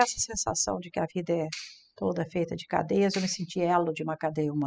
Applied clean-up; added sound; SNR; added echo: classical method spectral subtraction.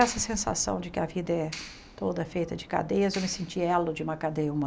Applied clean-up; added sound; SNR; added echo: none; Clapping; 18 dB; none.